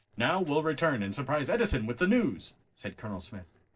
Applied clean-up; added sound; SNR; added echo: neural separator model SepFormer DNS4.